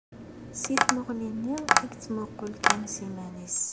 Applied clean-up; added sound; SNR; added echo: none; Tap; -4 dB; none.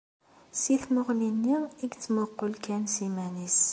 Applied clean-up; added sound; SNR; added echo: none; none; none; none.